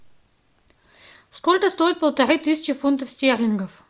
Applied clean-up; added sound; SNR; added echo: none; none; none; none.